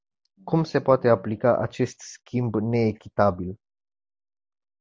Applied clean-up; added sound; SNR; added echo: none; none; none; none.